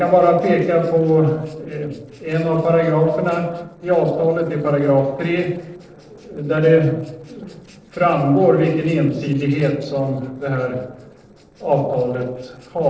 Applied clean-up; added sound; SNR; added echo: neural separator model SepFormer DNS4.